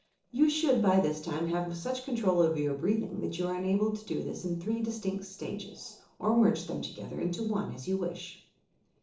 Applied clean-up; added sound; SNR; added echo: neural separator model SepFormer DNS4.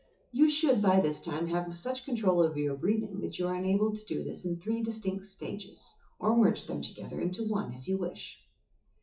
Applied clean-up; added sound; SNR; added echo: classical method WPE with log-MMSE.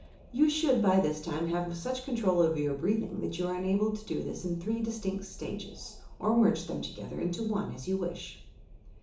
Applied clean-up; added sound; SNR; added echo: none; Wind; 19 dB; reverberation time 0.8 s.